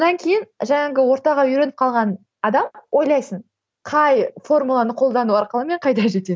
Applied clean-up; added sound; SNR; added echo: none; none; none; none.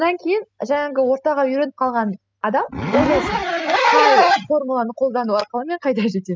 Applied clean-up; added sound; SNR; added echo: classical method spectral subtraction.